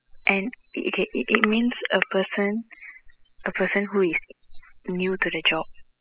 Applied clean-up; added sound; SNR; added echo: classical method spectral subtraction.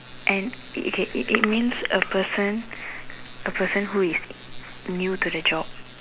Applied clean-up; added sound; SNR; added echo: none; Crackle; 15 dB; none.